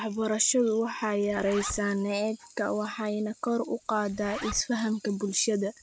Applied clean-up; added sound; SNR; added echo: none; Zipper (clothing); 17 dB; none.